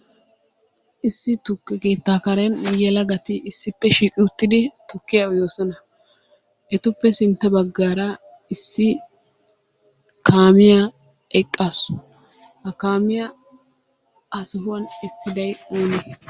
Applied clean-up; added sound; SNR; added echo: none; none; none; none.